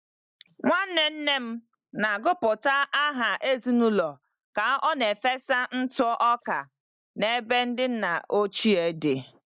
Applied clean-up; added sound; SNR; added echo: neural mask model Resemble Enhance denoiser.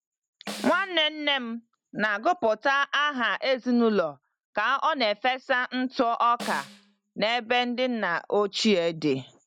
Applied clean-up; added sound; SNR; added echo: none; Snare drum; 16 dB; none.